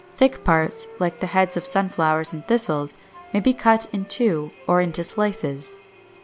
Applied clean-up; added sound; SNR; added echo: none; Drill + Wind instrument, woodwind instrument; 17 dB; none.